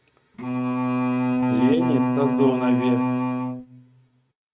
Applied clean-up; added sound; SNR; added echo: neural mask model RNNoise.